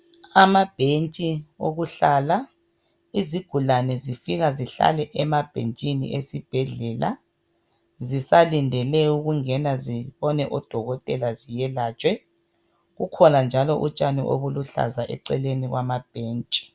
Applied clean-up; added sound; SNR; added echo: none; none; none; none.